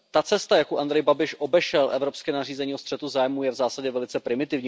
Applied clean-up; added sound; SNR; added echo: none; none; none; none.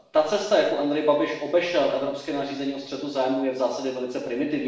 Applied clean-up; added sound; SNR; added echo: none; none; none; reverberation time 0.7 s.